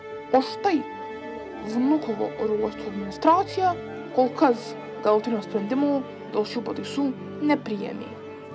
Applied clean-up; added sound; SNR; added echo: none; Musical instrument; 11 dB; none.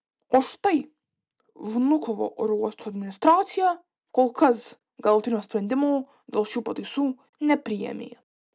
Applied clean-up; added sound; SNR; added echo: none; none; none; none.